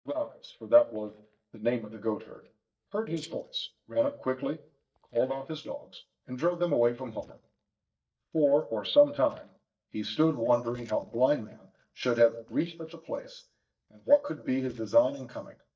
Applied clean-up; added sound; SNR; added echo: neural mask model DeepFilterNet 3.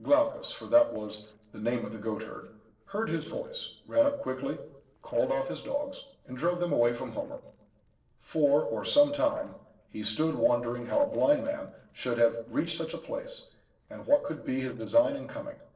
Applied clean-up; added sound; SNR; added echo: neural separator model SepFormer DNS4.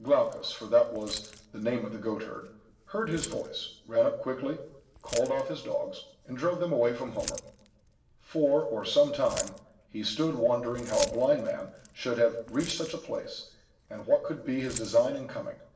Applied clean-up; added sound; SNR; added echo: none; Keys jangling; 16 dB; reverberation time 0.8 s.